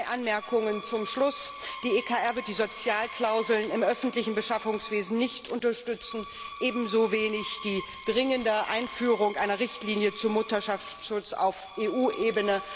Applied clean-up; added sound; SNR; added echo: none; Keys jangling + Screech; 13 dB; none.